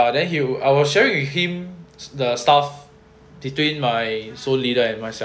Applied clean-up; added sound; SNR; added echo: none; none; none; none.